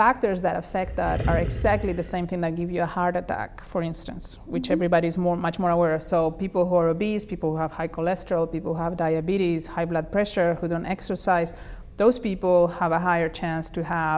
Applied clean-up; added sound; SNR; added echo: none; Animal; 5 dB; none.